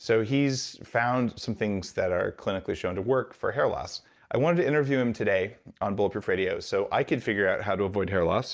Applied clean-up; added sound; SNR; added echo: none; none; none; none.